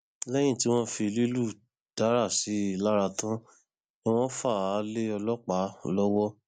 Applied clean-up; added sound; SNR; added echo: none; none; none; none.